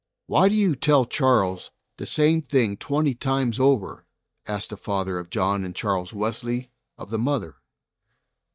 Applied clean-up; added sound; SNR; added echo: neural mask model DeepFilterNet 3.